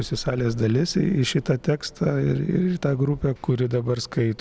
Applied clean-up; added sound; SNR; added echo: none; none; none; none.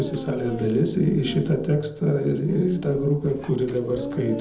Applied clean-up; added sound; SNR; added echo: none; Dog; 13 dB; reverberation time 0.8 s.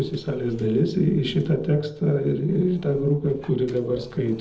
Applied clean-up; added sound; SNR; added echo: neural separator model SepFormer DNS4.